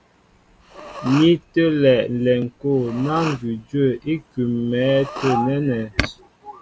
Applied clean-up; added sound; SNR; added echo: none; Respiratory sounds; 16 dB; none.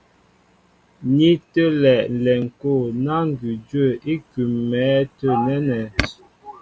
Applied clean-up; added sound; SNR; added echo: none; none; none; none.